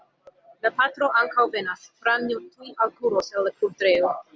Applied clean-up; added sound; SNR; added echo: none; none; none; none.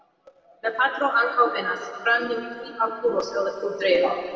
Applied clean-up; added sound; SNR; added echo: none; none; none; reverberation time 2.1 s.